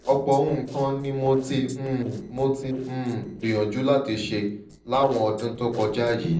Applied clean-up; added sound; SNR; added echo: neural separator model SepFormer DNS4.